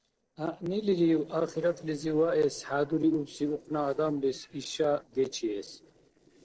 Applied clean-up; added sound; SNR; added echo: neural separator model SepFormer DNS4.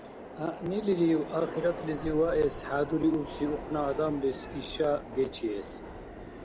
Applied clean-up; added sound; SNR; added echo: none; Subway, metro, underground; 11 dB; none.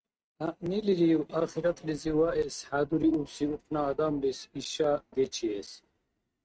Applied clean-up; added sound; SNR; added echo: neural mask model RNNoise.